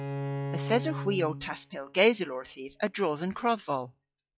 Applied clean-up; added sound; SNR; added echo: classical method log-MMSE.